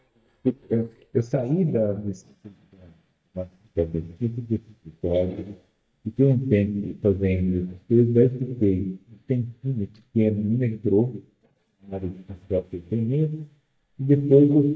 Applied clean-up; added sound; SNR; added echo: neural mask model DeepFilterNet 3.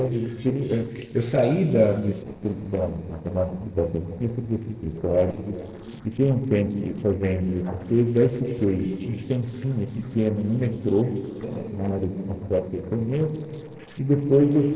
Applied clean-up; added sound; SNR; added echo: neural separator model SepFormer DNS4.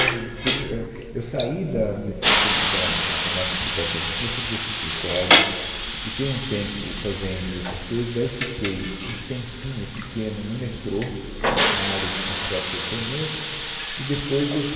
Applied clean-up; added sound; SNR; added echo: none; Hiss; -4 dB; reverberation time 1.6 s.